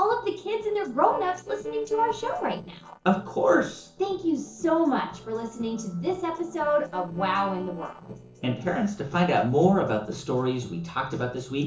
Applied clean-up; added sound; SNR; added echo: neural separator model SepFormer DNS4.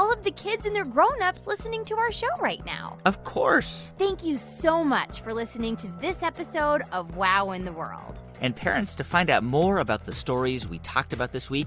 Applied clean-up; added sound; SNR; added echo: none; none; none; none.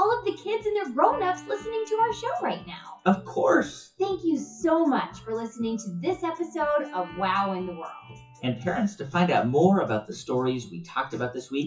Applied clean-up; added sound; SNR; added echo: classical method WPE with log-MMSE.